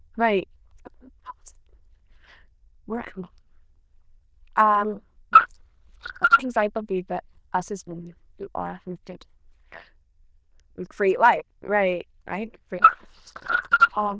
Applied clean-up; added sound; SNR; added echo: neural diffusion model UNIVERSE++.